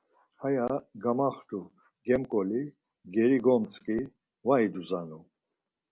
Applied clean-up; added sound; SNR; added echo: none; none; none; none.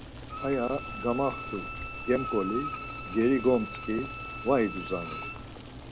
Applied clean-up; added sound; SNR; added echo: none; Bowed string instrument + Boiling; 8 dB; none.